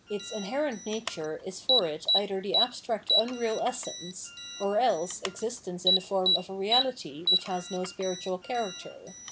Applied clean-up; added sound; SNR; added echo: none; Alarm; 1 dB; none.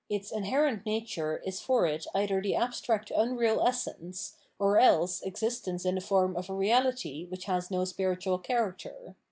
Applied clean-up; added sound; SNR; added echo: none; none; none; none.